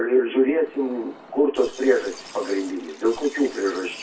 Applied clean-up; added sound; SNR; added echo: none; Liquid; 20 dB; reverberation time 0.2 s.